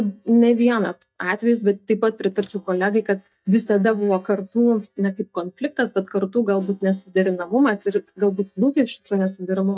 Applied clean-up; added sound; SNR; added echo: neural mask model DeepFilterNet 3.